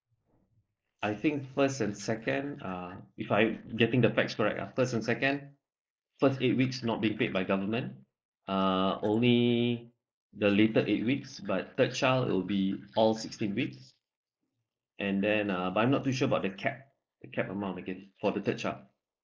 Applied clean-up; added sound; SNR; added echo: neural mask model Resemble Enhance denoiser.